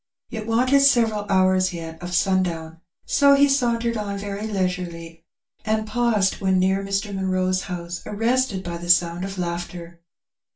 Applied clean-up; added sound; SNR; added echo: none; none; none; reverberation time 0.2 s.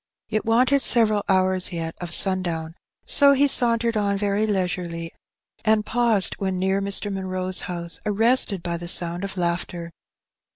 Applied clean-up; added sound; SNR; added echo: none; none; none; none.